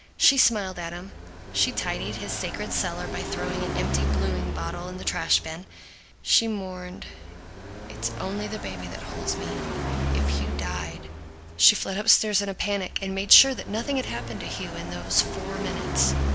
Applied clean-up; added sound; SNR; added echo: none; Car passing by; 3 dB; none.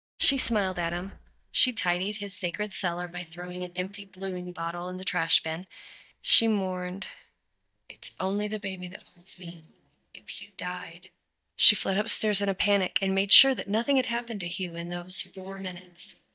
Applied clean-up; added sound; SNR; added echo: neural mask model DeepFilterNet 3.